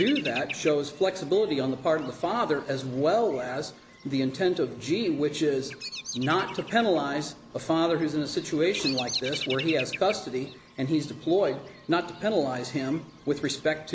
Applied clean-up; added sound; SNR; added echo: none; Bird vocalization, bird call, bird song; 14 dB; none.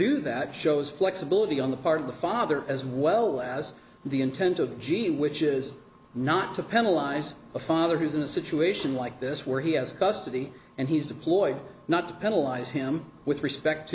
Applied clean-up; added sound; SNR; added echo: none; none; none; none.